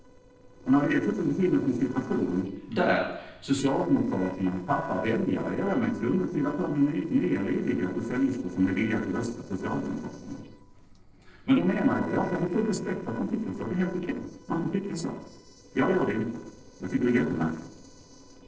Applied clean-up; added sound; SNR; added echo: neural separator model SepFormer DNS4.